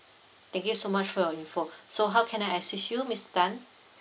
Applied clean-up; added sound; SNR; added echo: none; none; none; none.